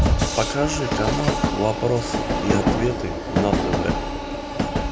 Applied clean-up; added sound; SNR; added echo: none; Train; -3 dB; none.